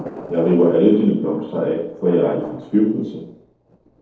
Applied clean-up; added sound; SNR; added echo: neural separator model SepFormer DNS4.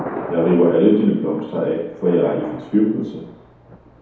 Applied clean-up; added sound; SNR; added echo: none; Thunder; 14 dB; reverberation time 2.1 s.